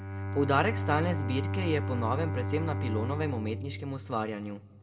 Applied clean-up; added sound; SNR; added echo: none; Bowed string instrument; 1 dB; reverberation time 2.1 s.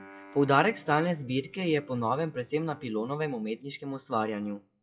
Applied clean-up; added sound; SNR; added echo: classical method WPE with log-MMSE.